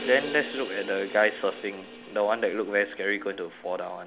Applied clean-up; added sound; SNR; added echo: none; Crash cymbal; 13 dB; none.